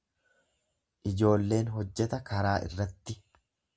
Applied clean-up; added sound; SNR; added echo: none; none; none; none.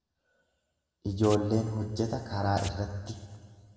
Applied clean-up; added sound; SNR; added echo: none; Domestic sounds, home sounds; 18 dB; reverberation time 2.2 s.